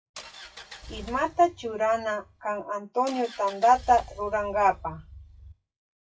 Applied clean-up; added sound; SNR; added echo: classical method WPE with log-MMSE.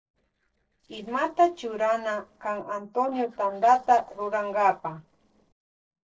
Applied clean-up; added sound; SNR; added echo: neural separator model SepFormer DNS4.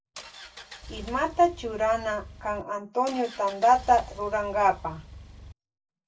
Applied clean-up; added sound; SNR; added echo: none; Engine; 16 dB; reverberation time 0.2 s.